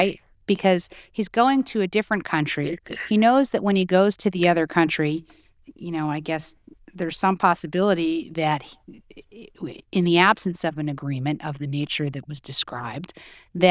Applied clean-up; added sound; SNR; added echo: neural diffusion model UNIVERSE++.